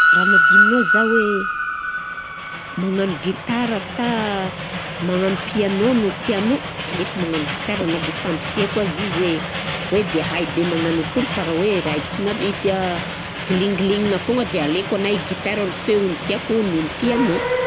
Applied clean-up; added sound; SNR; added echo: none; Train; 1 dB; none.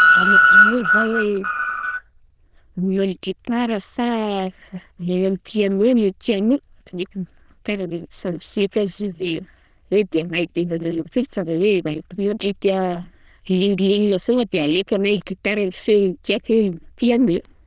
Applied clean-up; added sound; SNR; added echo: neural diffusion model UNIVERSE++.